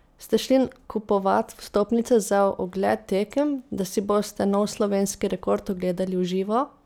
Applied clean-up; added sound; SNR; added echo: none; none; none; none.